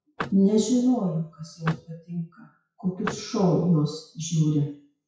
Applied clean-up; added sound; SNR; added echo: classical method WPE with log-MMSE.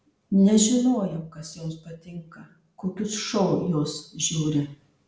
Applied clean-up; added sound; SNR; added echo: none; none; none; none.